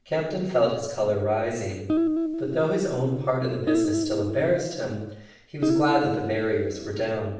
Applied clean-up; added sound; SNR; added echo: none; Guitar; 2 dB; reverberation time 0.7 s.